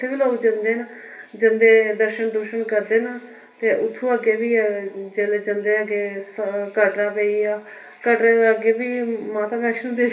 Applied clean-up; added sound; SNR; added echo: none; none; none; reverberation time 0.3 s.